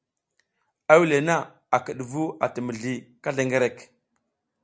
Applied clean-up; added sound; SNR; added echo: none; none; none; none.